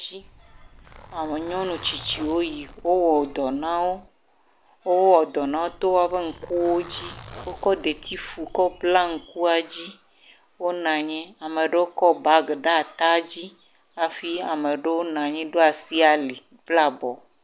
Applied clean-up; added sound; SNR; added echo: none; Zipper (clothing); 19 dB; none.